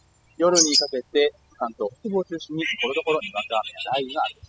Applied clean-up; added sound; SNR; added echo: classical method spectral subtraction.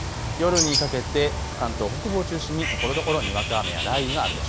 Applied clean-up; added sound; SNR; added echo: none; Bird; 1 dB; none.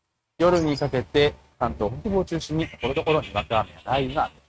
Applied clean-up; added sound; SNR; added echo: neural mask model RNNoise.